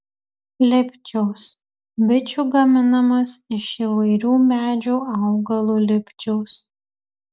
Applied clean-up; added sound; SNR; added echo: none; none; none; none.